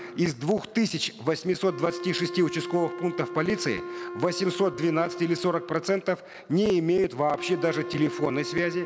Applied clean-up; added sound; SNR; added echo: none; Wind instrument, woodwind instrument; 11 dB; none.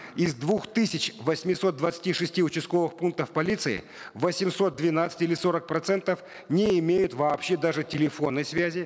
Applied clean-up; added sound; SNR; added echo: none; none; none; none.